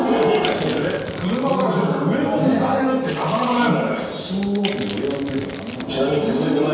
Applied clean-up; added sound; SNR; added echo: none; Domestic sounds, home sounds; 12 dB; reverberation time 1.2 s.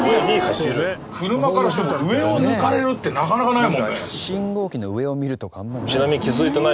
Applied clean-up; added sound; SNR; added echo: none; none; none; none.